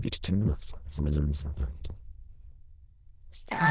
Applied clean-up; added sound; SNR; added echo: neural diffusion model UNIVERSE++.